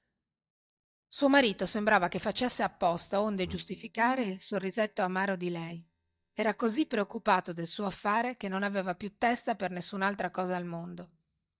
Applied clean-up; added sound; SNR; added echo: neural mask model DeepFilterNet 3.